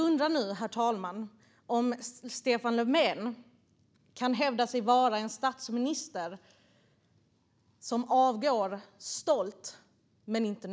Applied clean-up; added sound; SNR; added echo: none; none; none; none.